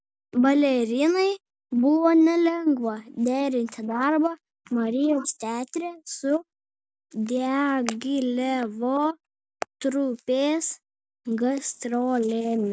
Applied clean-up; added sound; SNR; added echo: none; none; none; none.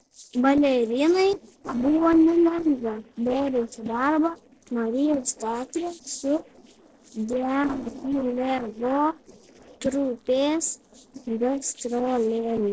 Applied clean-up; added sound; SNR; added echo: neural separator model SepFormer DNS4.